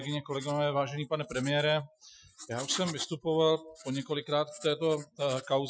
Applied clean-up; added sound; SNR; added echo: classical method Wiener filter.